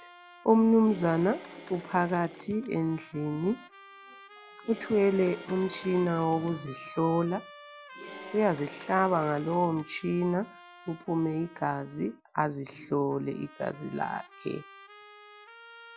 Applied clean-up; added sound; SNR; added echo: none; Trumpet + Applause / Cheering; 18 dB; none.